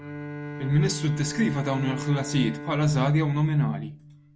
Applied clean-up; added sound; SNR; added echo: none; Bowed string instrument; 10 dB; none.